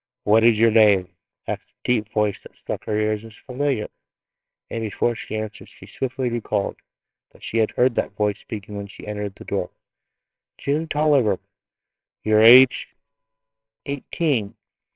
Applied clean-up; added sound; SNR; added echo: neural separator model SepFormer WHAMR!.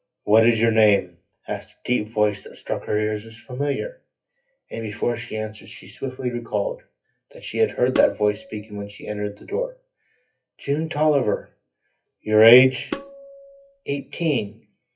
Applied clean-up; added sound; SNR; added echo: classical method WPE with log-MMSE.